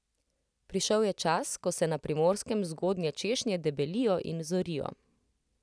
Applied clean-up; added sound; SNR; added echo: none; none; none; none.